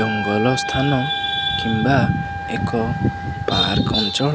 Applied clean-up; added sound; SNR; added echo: none; Trumpet; 8 dB; none.